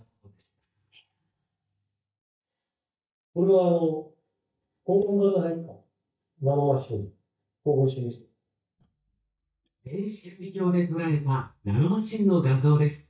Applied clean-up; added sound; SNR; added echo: neural mask model DeepFilterNet 3.